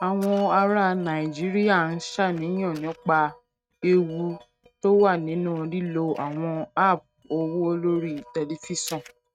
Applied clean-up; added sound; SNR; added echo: neural mask model RNNoise.